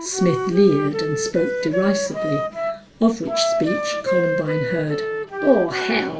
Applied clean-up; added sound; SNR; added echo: none; Wind instrument, woodwind instrument; 2 dB; reverberation time 2.3 s.